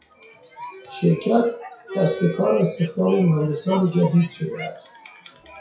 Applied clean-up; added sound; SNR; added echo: classical method WPE with log-MMSE.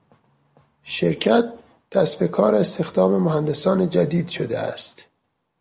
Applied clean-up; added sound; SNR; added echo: none; none; none; none.